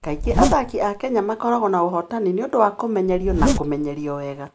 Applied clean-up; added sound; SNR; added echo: none; Zipper (clothing); 2 dB; none.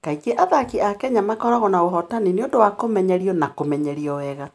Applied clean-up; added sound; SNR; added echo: none; none; none; none.